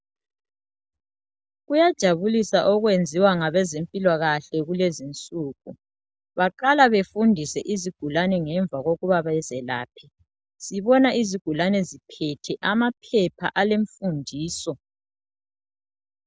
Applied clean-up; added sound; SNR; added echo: none; none; none; none.